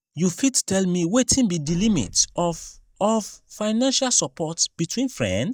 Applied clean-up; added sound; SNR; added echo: neural mask model DeepFilterNet 3.